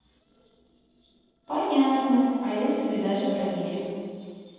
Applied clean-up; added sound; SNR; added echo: neural separator model SepFormer DNS4.